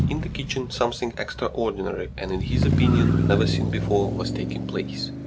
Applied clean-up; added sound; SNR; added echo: none; Motor vehicle (road); -3 dB; none.